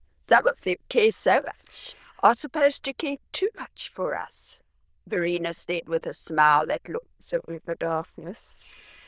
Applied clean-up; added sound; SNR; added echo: neural diffusion model UNIVERSE++.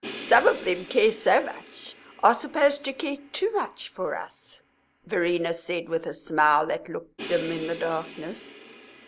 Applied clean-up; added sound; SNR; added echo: none; Crash cymbal; 18 dB; none.